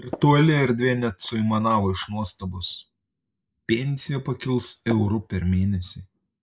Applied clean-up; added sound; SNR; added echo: neural mask model Resemble Enhance denoiser.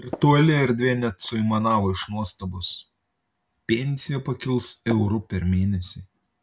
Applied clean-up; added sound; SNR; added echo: none; Tap; 12 dB; none.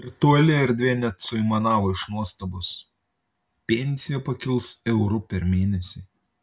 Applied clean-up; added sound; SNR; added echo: none; none; none; none.